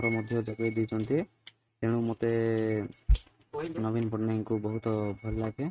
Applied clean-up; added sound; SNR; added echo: neural mask model RNNoise.